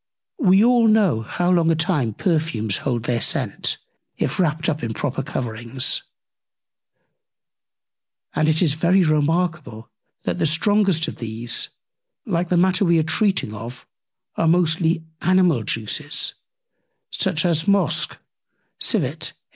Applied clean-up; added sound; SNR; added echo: none; none; none; none.